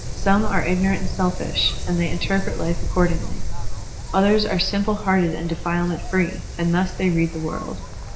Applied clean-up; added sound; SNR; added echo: none; Wind; 3 dB; reverberation time 0.9 s.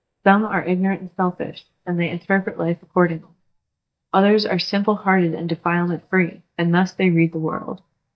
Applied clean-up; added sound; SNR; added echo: neural mask model DeepFilterNet 3.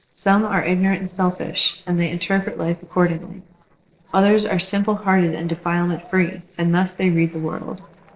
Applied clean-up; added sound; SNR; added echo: neural separator model SepFormer DNS4.